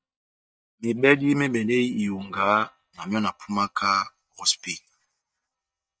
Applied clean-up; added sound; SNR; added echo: neural mask model DeepFilterNet 3.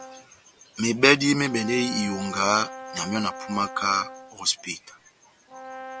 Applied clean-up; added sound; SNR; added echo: none; Brass instrument; 15 dB; none.